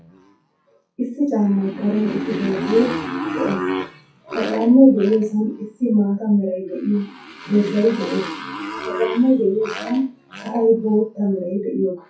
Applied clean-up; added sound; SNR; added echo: classical method WPE with log-MMSE.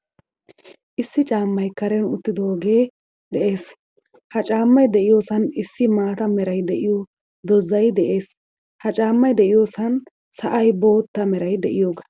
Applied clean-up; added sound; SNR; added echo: none; none; none; none.